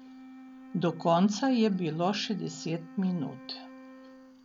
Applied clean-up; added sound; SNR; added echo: none; Wind instrument, woodwind instrument; 18 dB; none.